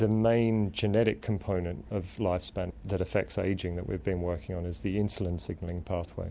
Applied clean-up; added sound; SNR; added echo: none; none; none; none.